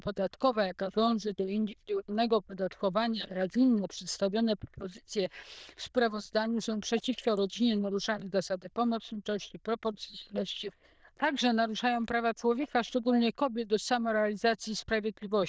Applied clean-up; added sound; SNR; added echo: neural diffusion model UNIVERSE++.